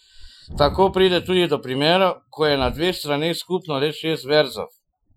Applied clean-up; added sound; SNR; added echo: classical method Wiener filter.